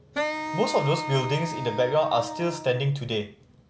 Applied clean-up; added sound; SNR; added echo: none; Wind instrument, woodwind instrument; 7 dB; none.